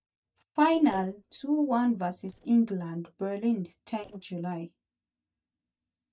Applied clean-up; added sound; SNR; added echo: neural mask model DeepFilterNet 3.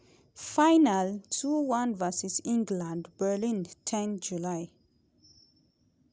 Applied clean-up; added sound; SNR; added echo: none; none; none; none.